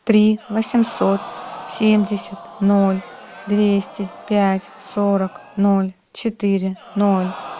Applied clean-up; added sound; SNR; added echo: none; Crowd; 17 dB; none.